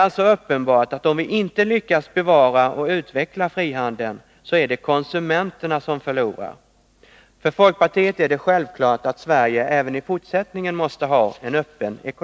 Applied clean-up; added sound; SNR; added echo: none; none; none; none.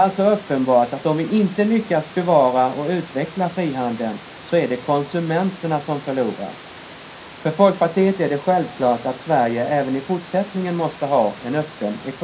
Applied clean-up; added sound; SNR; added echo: none; Water; 17 dB; reverberation time 0.3 s.